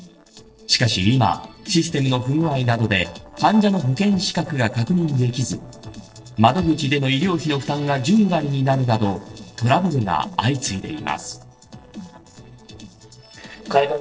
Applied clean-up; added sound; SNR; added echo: neural separator model SepFormer DNS4.